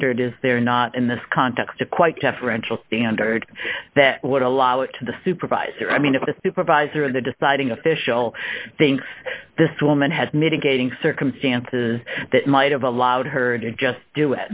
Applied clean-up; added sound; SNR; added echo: none; none; none; none.